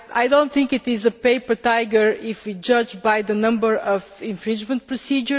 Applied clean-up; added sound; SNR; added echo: none; none; none; none.